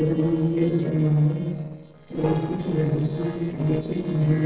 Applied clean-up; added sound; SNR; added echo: neural separator model SepFormer DNS4.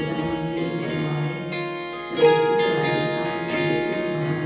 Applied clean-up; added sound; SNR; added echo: none; Harp; -4 dB; reverberation time 1.3 s.